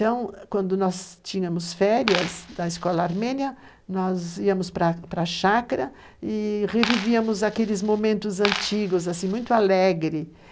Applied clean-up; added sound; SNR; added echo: none; Coin (dropping); 8 dB; none.